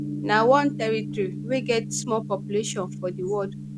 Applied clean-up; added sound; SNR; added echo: none; Gong; 7 dB; none.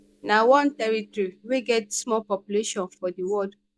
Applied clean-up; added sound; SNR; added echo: neural mask model DeepFilterNet 3.